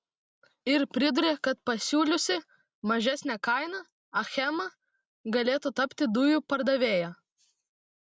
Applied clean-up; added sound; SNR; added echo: none; none; none; none.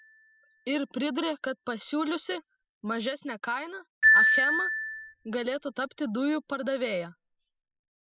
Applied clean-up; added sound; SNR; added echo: classical method spectral subtraction.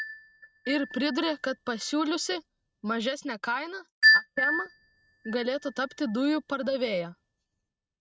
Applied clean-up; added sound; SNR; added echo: neural mask model RNNoise.